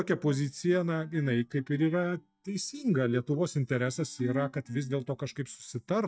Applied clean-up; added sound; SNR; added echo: neural mask model DeepFilterNet 3.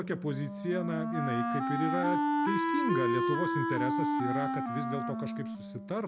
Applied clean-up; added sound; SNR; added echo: none; Wind instrument, woodwind instrument; -3 dB; reverberation time 0.6 s.